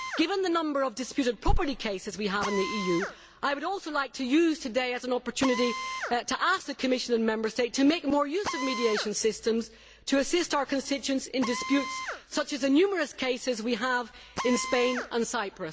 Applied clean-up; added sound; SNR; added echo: none; Drill; 12 dB; none.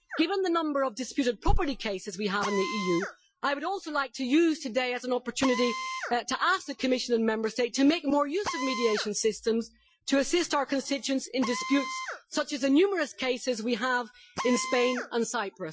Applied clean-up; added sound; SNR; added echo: classical method Wiener filter.